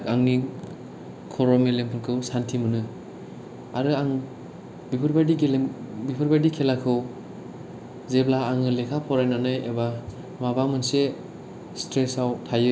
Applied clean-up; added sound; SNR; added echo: none; none; none; none.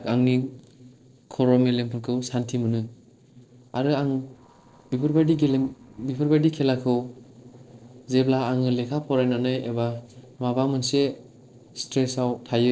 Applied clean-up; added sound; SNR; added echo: neural separator model SepFormer DNS4.